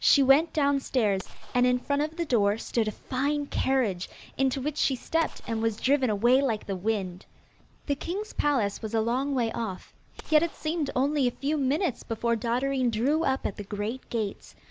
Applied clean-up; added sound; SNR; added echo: none; Gunshot, gunfire; 19 dB; none.